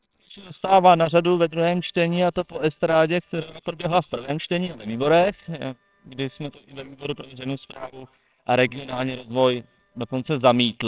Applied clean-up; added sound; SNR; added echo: neural separator model SepFormer WHAMR!.